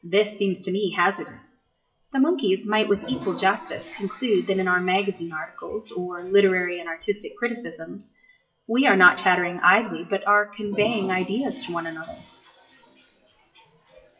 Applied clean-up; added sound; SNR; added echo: classical method WPE with log-MMSE.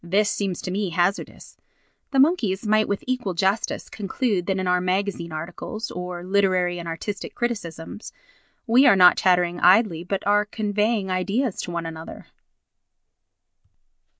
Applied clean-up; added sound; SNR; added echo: none; none; none; none.